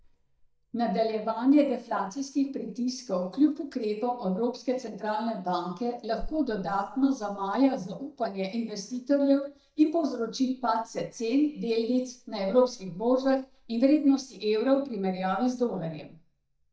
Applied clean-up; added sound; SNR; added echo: neural mask model DeepFilterNet 3.